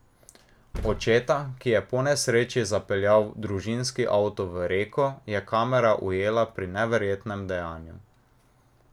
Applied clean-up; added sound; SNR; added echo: none; none; none; none.